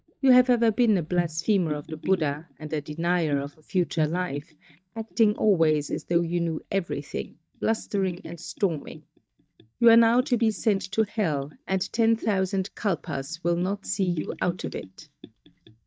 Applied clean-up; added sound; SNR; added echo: neural mask model DeepFilterNet 3.